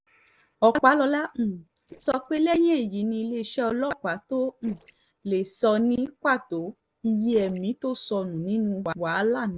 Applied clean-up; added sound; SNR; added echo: neural separator model SepFormer DNS4.